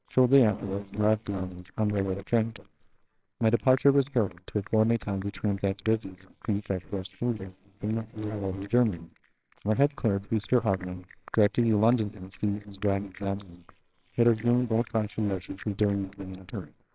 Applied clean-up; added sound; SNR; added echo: neural separator model SepFormer WHAMR!.